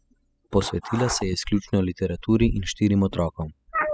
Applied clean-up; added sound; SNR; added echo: classical method spectral subtraction.